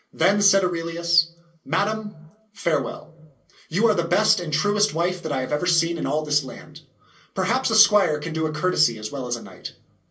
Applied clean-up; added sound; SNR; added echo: none; none; none; reverberation time 0.3 s.